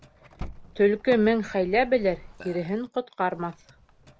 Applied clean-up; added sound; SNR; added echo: none; Burping, eructation + Car; 18 dB; none.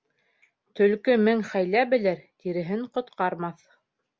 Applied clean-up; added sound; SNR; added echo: none; none; none; none.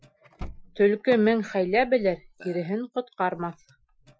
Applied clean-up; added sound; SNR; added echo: classical method Wiener filter.